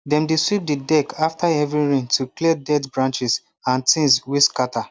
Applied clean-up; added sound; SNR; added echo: none; none; none; none.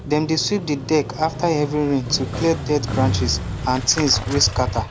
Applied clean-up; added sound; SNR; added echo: none; Motorcycle; 5 dB; none.